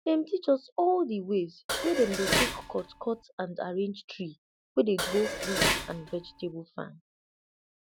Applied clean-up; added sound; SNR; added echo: none; Dishes, pots, and pans; 0 dB; none.